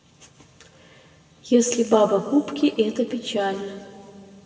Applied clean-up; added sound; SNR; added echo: none; none; none; reverberation time 2.8 s.